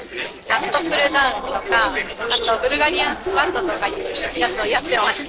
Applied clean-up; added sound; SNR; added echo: neural separator model SepFormer DNS4.